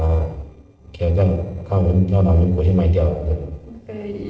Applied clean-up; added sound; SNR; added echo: neural separator model SepFormer DNS4.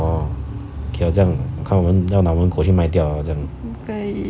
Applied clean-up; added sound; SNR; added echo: none; none; none; none.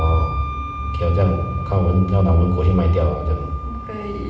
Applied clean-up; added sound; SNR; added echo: none; Wind instrument, woodwind instrument; 13 dB; reverberation time 0.9 s.